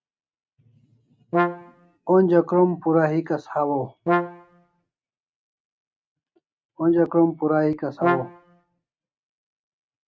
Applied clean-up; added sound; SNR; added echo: neural mask model RNNoise.